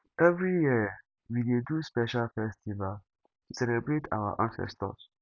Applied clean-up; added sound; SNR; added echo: none; none; none; none.